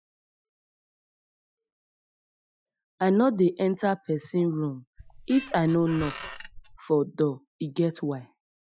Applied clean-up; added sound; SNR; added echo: classical method Wiener filter.